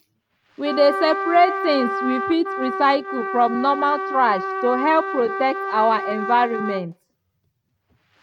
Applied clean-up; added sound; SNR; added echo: neural mask model RNNoise.